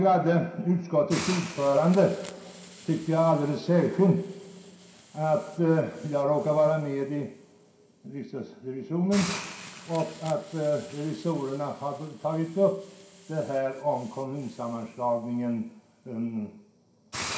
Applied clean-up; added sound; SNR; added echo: none; Hiss; 16 dB; reverberation time 0.5 s.